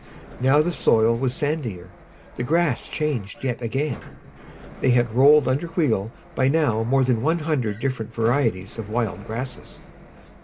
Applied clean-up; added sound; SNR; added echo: none; Sliding door; 19 dB; none.